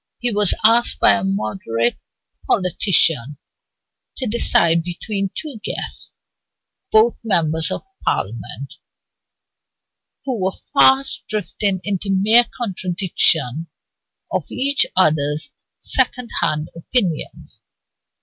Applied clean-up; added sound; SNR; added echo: none; none; none; none.